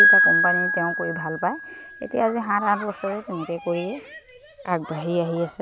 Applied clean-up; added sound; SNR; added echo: none; Piano; -2 dB; none.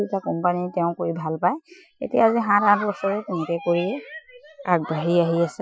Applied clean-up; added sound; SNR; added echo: classical method Wiener filter.